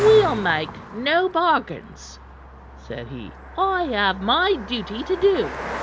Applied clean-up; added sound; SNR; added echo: none; Car passing by; 12 dB; none.